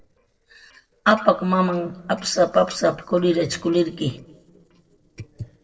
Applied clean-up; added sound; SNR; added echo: neural separator model SepFormer DNS4.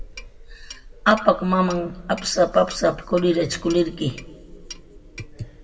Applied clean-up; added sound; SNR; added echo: none; Clock; 17 dB; reverberation time 1.6 s.